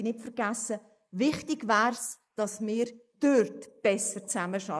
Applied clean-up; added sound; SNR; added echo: neural mask model Resemble Enhance denoiser.